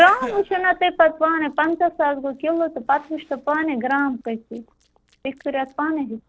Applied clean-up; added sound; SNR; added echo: neural separator model SepFormer DNS4.